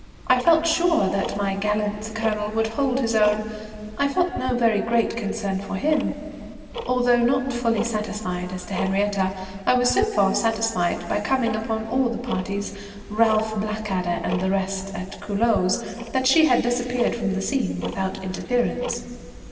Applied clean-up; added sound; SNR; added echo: none; Tick-tock; 14 dB; reverberation time 2.3 s.